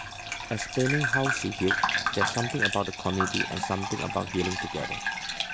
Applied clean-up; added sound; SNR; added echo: none; Bathtub (filling or washing) / Gurgling; 0 dB; none.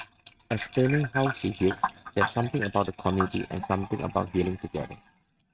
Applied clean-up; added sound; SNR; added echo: neural mask model RNNoise.